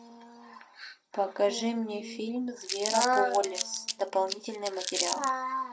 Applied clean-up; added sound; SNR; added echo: none; Crumpling, crinkling; 5 dB; reverberation time 0.2 s.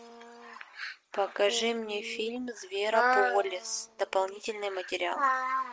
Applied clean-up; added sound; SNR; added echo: none; none; none; none.